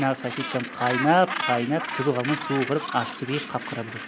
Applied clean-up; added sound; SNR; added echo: none; Gull, seagull; 7 dB; none.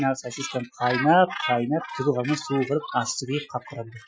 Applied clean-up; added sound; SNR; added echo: classical method Wiener filter.